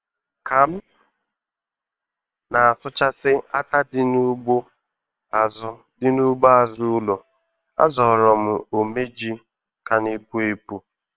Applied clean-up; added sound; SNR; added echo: neural separator model SepFormer WHAM!.